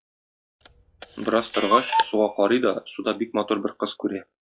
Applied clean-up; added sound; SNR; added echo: classical method log-MMSE.